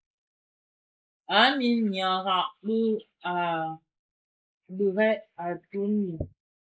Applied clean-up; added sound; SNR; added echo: neural mask model Resemble Enhance denoiser.